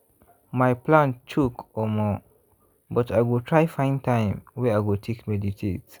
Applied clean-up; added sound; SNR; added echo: none; none; none; none.